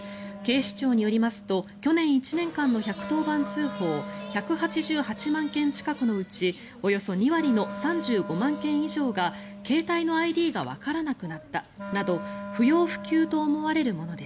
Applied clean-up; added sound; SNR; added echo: none; Wind instrument, woodwind instrument; 13 dB; none.